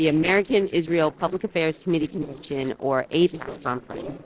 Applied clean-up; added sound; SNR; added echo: neural separator model SepFormer DNS4.